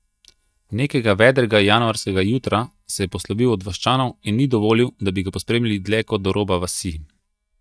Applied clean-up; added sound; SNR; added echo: neural mask model DeepFilterNet 3.